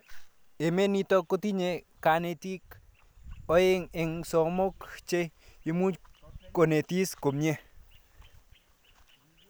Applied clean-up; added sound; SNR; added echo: none; none; none; none.